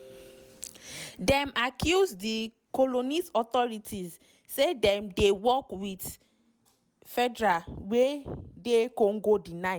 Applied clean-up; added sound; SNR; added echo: none; none; none; none.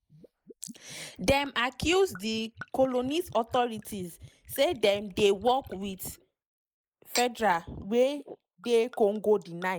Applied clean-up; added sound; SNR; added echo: neural mask model Resemble Enhance denoiser.